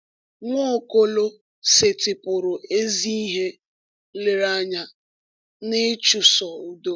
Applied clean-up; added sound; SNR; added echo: none; none; none; none.